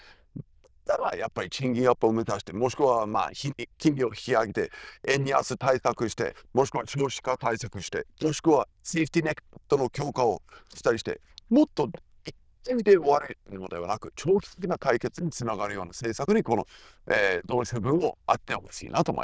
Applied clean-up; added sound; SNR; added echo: neural diffusion model UNIVERSE++.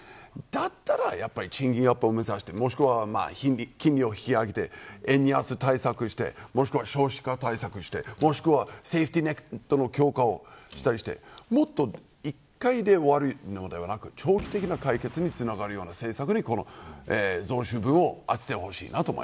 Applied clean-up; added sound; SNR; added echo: none; Boom; 18 dB; none.